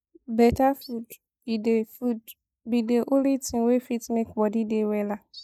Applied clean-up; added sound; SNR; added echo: neural mask model Resemble Enhance denoiser.